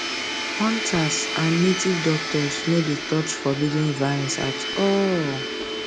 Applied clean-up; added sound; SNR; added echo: none; Domestic sounds, home sounds; 5 dB; none.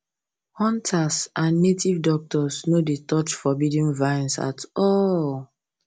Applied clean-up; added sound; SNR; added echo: none; none; none; none.